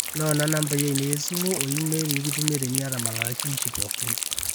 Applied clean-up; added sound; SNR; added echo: none; Rain; 1 dB; none.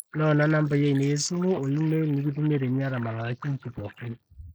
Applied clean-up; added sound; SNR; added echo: neural mask model Resemble Enhance denoiser.